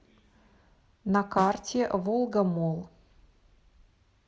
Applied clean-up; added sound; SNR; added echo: none; Snare drum; 17 dB; none.